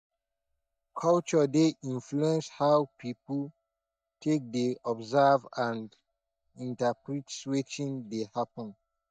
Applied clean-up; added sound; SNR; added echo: neural mask model DeepFilterNet 3.